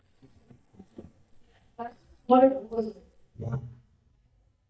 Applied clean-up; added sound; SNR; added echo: neural mask model DeepFilterNet 3.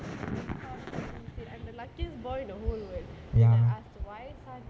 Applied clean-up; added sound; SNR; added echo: none; none; none; none.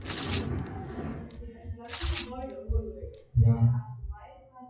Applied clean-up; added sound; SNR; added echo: classical method WPE with log-MMSE.